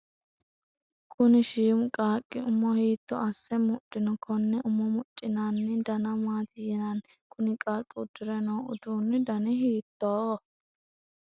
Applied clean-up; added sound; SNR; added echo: none; none; none; none.